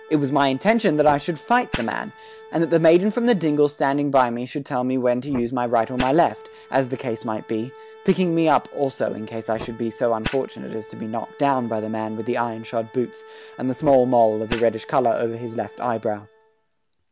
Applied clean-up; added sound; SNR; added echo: none; Organ + Fire; 17 dB; none.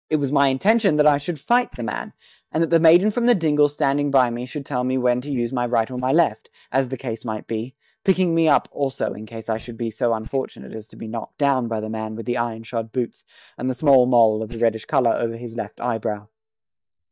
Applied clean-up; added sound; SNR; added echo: neural mask model DeepFilterNet 3.